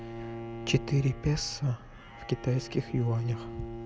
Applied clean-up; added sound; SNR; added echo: none; Bowed string instrument; 11 dB; none.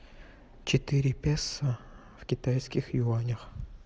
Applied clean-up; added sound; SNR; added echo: none; none; none; none.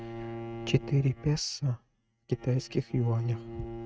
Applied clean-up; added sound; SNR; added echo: neural mask model RNNoise.